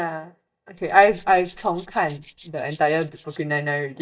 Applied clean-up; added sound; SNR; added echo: neural mask model DeepFilterNet 3.